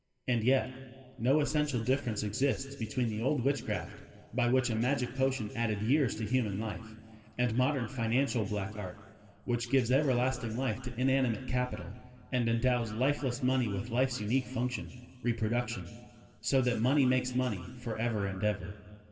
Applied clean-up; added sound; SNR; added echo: none; none; none; reverberation time 1.8 s.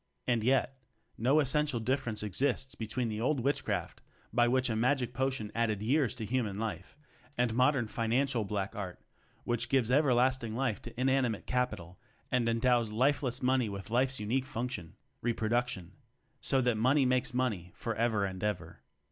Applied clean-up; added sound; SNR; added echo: none; none; none; none.